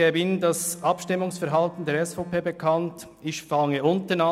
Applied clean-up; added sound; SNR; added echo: none; Bowed string instrument; 18 dB; none.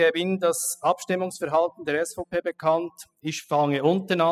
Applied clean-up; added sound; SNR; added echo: classical method spectral subtraction.